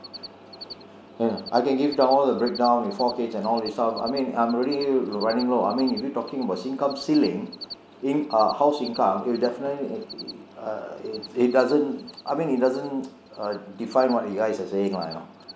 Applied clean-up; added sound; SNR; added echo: none; Cricket; 19 dB; none.